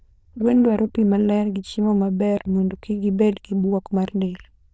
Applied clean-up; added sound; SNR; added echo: neural diffusion model UNIVERSE++.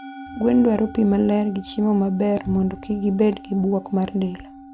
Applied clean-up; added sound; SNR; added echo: none; Musical instrument; 18 dB; none.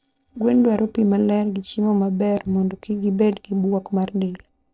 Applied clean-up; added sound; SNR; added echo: neural separator model SepFormer DNS4.